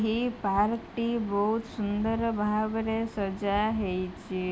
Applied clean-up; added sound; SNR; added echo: none; none; none; none.